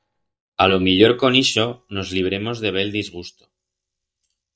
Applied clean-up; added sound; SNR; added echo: neural mask model DeepFilterNet 3.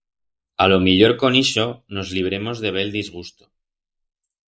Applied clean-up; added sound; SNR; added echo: neural mask model Resemble Enhance denoiser.